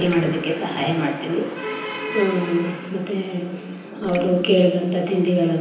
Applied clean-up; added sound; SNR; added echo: none; Raindrop; 19 dB; reverberation time 0.9 s.